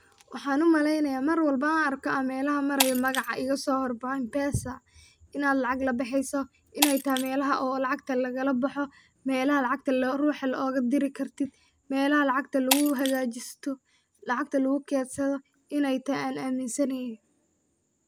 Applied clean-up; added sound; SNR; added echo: none; Shatter; 8 dB; none.